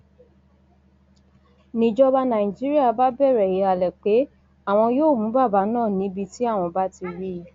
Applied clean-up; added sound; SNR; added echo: none; none; none; none.